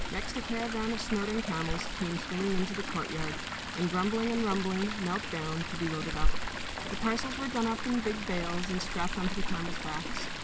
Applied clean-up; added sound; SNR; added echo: none; Chatter / Stream; 0 dB; none.